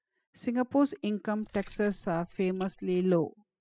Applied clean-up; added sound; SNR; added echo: classical method spectral subtraction.